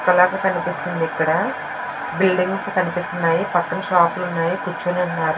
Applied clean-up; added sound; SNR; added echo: none; none; none; reverberation time 0.2 s.